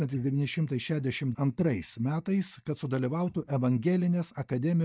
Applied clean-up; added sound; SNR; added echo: neural mask model DeepFilterNet 3.